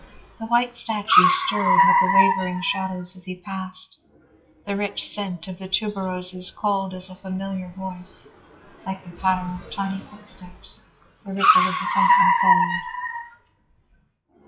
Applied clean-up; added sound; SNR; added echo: classical method WPE with log-MMSE.